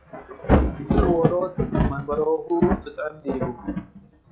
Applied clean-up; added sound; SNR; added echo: classical method log-MMSE.